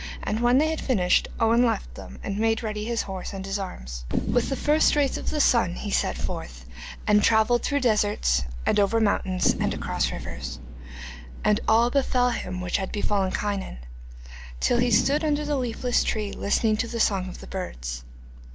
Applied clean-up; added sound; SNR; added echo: none; Fireworks; 12 dB; none.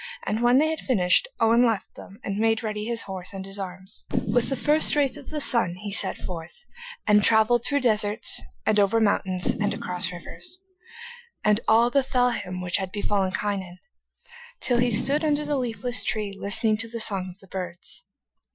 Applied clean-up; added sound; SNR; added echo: classical method Wiener filter.